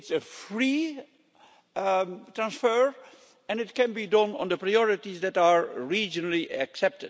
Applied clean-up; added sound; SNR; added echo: none; none; none; none.